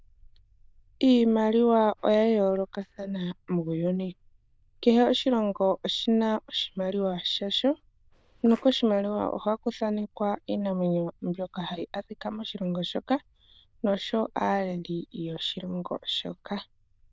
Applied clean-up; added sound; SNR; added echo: neural diffusion model UNIVERSE++.